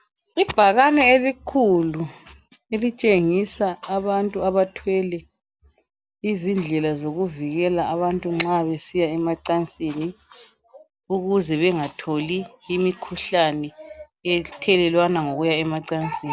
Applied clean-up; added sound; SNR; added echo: none; none; none; none.